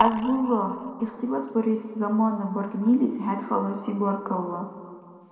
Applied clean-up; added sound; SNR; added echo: none; none; none; reverberation time 1.9 s.